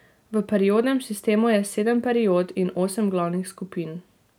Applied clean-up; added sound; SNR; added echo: none; none; none; none.